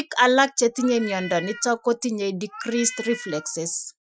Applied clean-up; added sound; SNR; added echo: classical method Wiener filter.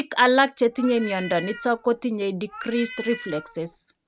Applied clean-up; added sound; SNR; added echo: none; Meow; 16 dB; none.